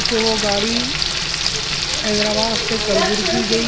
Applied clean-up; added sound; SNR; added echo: none; Frying (food); -3 dB; none.